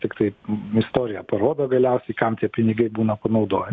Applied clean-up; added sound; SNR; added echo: none; none; none; none.